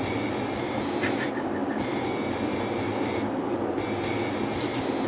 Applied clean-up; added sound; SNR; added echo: none; Guitar; 11 dB; none.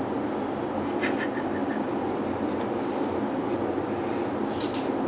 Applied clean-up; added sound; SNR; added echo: none; none; none; none.